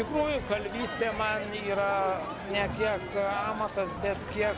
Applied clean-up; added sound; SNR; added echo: none; Crowd; 6 dB; none.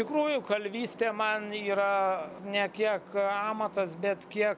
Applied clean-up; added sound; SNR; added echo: none; none; none; none.